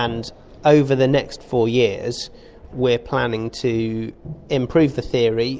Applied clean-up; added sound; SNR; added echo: none; none; none; none.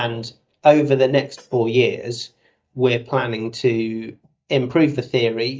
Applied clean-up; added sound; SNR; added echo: neural mask model DeepFilterNet 3.